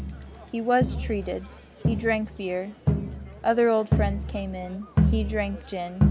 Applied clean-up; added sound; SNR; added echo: none; Crowd; -1 dB; none.